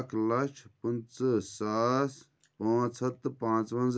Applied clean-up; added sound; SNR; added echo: none; none; none; none.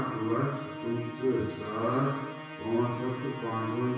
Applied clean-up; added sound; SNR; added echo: none; Musical instrument; 10 dB; reverberation time 1.1 s.